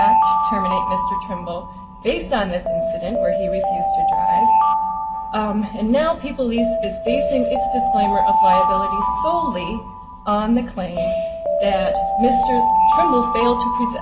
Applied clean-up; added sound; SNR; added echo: none; Alarm; -4 dB; reverberation time 0.3 s.